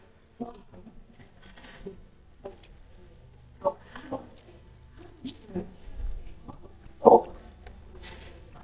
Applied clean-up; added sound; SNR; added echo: neural mask model DeepFilterNet 3.